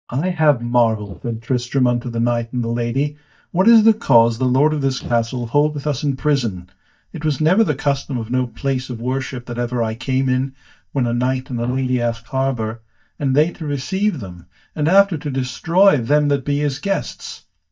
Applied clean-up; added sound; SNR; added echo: neural mask model DeepFilterNet 3.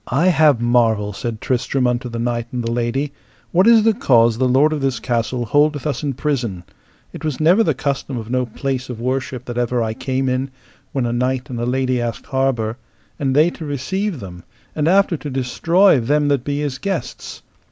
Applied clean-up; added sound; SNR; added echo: none; none; none; none.